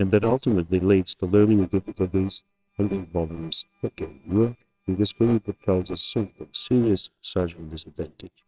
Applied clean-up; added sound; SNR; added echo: neural separator model SepFormer WHAMR!.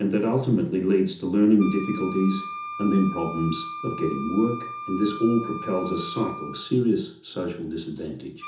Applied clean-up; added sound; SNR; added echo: none; Wind instrument, woodwind instrument; 13 dB; reverberation time 0.6 s.